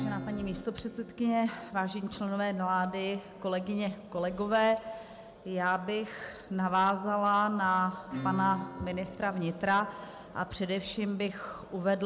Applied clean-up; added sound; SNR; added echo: none; Acoustic guitar / Strum; 15 dB; none.